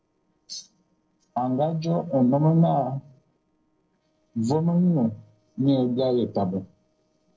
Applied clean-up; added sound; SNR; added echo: neural separator model SepFormer DNS4.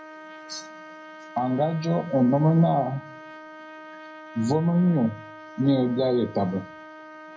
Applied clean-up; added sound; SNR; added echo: none; Trumpet; 17 dB; reverberation time 0.4 s.